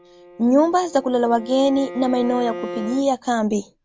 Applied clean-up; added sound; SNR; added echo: none; Bowed string instrument; 14 dB; none.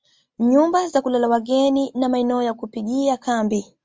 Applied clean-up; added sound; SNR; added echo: none; none; none; none.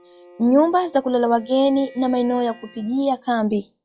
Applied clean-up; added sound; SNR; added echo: classical method log-MMSE.